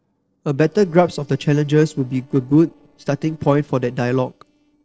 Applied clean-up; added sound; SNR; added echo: neural separator model SepFormer DNS4.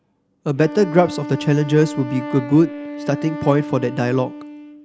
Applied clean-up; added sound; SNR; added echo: none; Wind instrument, woodwind instrument; 11 dB; none.